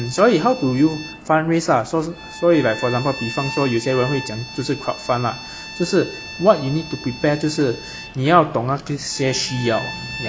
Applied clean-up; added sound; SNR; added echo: none; Bowed string instrument; 14 dB; none.